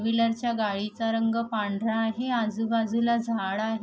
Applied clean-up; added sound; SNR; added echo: none; none; none; none.